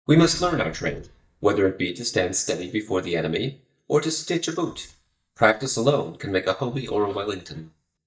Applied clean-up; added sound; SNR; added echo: neural mask model DeepFilterNet 3.